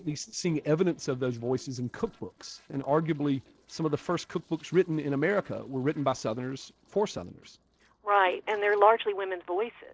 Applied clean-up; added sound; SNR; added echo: neural separator model SepFormer DNS4.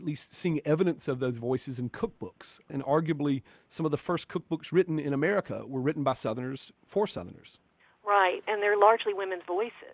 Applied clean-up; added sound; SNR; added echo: none; none; none; none.